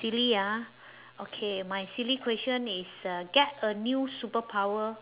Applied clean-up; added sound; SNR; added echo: none; none; none; none.